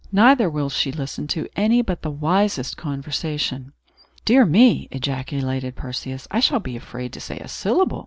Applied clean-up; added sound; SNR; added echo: none; none; none; none.